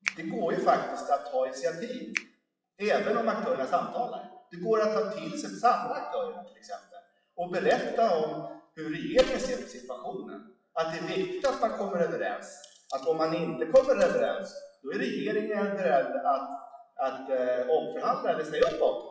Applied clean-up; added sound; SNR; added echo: classical method WPE with log-MMSE.